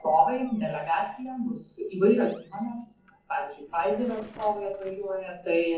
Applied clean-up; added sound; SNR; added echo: neural separator model SepFormer DNS4.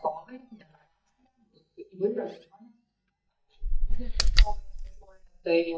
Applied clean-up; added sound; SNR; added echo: neural mask model DeepFilterNet 3.